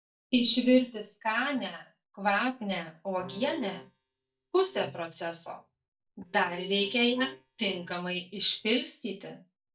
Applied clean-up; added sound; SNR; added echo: neural mask model DeepFilterNet 3.